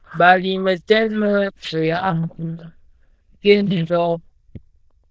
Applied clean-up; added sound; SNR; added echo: neural diffusion model UNIVERSE++.